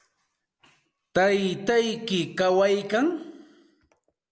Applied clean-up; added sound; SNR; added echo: none; none; none; none.